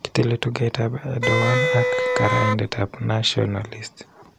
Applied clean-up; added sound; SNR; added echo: none; Wind instrument, woodwind instrument; -1 dB; none.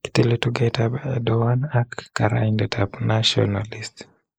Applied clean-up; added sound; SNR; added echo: neural mask model Resemble Enhance denoiser.